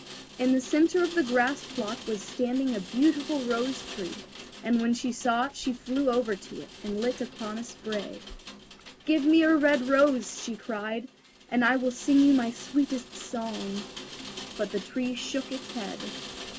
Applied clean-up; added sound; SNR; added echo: none; Rain; 15 dB; none.